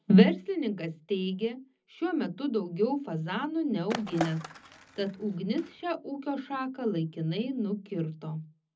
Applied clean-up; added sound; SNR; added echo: none; Skateboard; 10 dB; reverberation time 0.4 s.